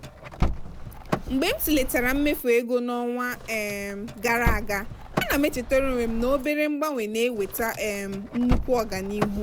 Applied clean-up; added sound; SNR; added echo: none; Car; 5 dB; none.